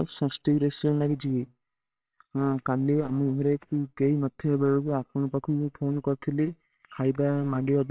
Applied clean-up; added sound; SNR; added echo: neural separator model SepFormer WHAMR!.